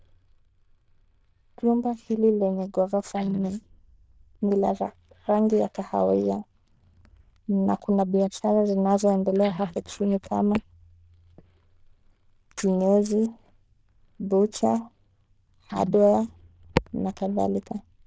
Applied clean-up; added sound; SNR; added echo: neural diffusion model UNIVERSE++.